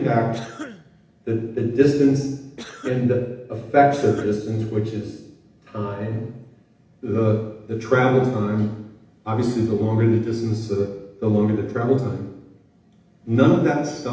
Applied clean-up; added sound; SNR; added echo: none; Cough; 18 dB; reverberation time 0.8 s.